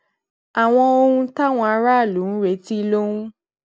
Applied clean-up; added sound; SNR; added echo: none; none; none; none.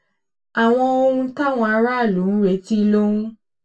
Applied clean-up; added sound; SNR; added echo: none; none; none; reverberation time 0.1 s.